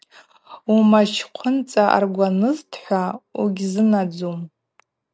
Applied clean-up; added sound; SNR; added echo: none; none; none; none.